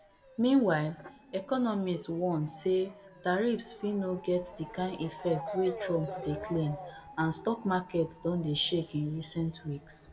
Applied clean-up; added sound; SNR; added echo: none; Motor vehicle (road) / Siren; 14 dB; reverberation time 1.6 s.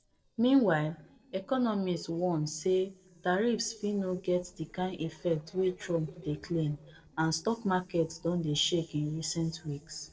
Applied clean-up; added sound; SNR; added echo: neural separator model SepFormer DNS4.